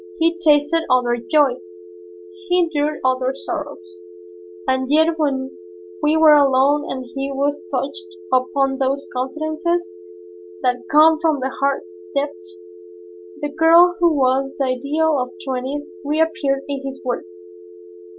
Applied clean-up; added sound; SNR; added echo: none; Telephone; 18 dB; none.